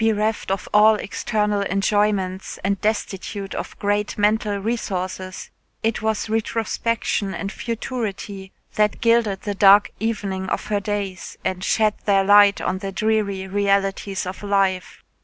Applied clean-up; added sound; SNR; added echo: none; none; none; none.